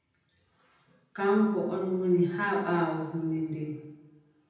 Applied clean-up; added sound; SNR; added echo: none; none; none; reverberation time 0.9 s.